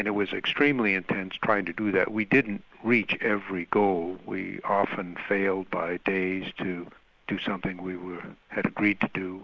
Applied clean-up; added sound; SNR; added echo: none; none; none; none.